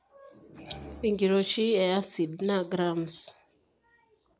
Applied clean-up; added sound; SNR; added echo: none; none; none; none.